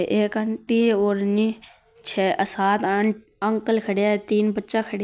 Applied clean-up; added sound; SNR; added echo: none; none; none; none.